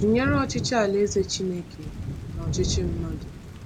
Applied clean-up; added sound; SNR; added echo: none; Thunder / Rain; 4 dB; none.